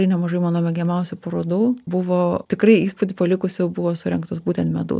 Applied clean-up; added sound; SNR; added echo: none; none; none; none.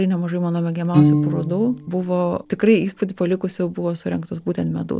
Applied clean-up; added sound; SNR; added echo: none; Piano; 4 dB; none.